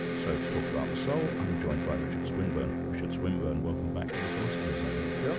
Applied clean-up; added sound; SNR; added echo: none; Electric guitar; -2 dB; none.